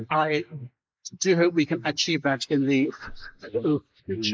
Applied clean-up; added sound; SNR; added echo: neural mask model Resemble Enhance denoiser.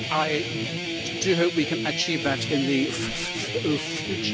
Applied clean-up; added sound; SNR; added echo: none; Guitar; 3 dB; none.